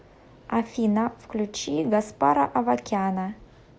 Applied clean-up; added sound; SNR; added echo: none; none; none; none.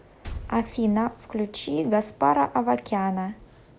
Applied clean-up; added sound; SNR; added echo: none; Liquid; 18 dB; none.